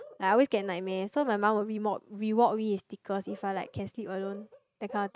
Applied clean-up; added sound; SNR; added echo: neural mask model RNNoise.